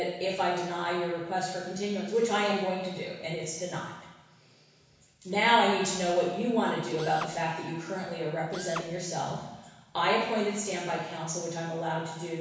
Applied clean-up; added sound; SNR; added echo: none; Drill; 12 dB; reverberation time 1.1 s.